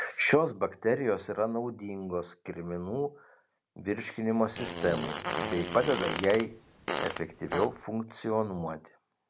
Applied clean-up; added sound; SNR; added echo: none; Fart; 2 dB; none.